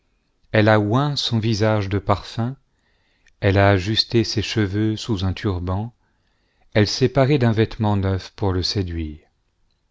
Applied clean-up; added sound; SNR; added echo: none; none; none; none.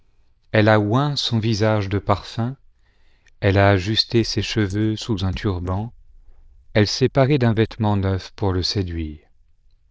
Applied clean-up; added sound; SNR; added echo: neural diffusion model UNIVERSE++.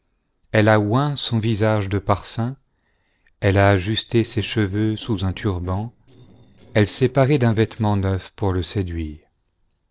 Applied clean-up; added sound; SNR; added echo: neural separator model SepFormer DNS4.